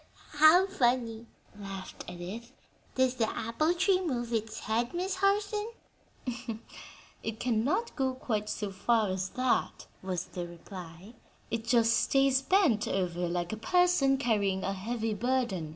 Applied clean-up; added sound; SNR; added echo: none; none; none; none.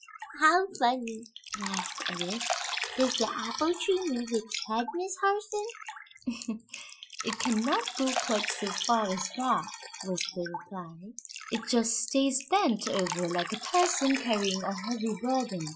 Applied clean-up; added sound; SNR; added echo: classical method Wiener filter.